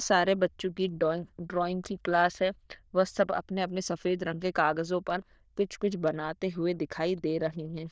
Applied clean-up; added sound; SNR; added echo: neural diffusion model UNIVERSE++.